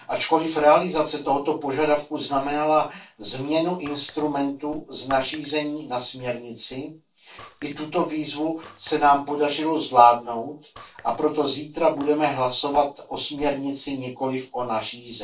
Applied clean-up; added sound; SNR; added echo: neural separator model SepFormer DNS4.